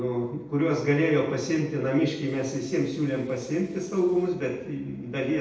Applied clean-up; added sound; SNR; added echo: neural separator model SepFormer DNS4.